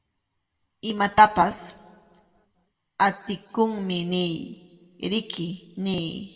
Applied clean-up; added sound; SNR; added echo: none; none; none; reverberation time 1.0 s.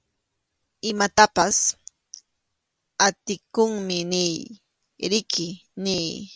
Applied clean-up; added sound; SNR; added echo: none; none; none; none.